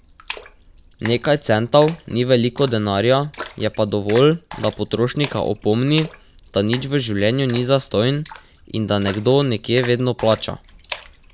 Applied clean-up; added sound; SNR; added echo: none; Splash, splatter; 18 dB; none.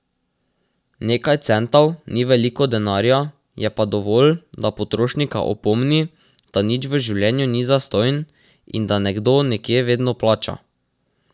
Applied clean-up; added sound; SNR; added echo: none; none; none; none.